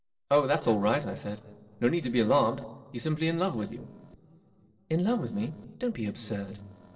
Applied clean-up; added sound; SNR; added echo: neural separator model SepFormer DNS4.